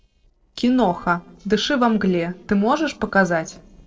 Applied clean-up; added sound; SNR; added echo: neural separator model SepFormer DNS4.